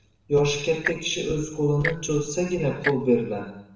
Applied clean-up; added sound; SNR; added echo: none; Tick-tock; 11 dB; reverberation time 0.7 s.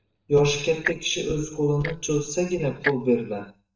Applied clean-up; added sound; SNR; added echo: neural mask model DeepFilterNet 3.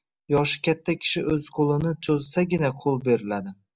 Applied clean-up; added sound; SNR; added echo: none; none; none; none.